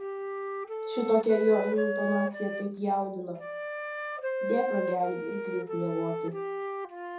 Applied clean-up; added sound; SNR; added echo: none; Wind instrument, woodwind instrument; 3 dB; reverberation time 0.5 s.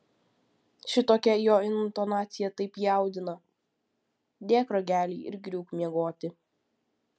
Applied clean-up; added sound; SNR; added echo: none; none; none; none.